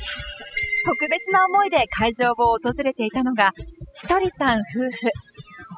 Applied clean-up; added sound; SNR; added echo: classical method spectral subtraction.